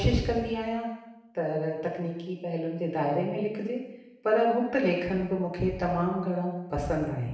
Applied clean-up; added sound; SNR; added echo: none; none; none; reverberation time 0.9 s.